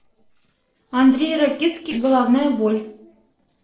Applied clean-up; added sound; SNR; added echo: neural separator model SepFormer DNS4.